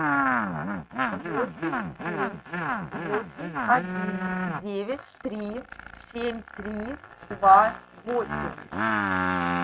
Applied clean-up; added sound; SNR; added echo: neural mask model RNNoise.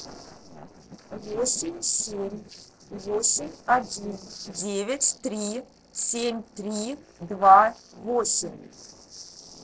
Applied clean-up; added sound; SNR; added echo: neural separator model SepFormer DNS4.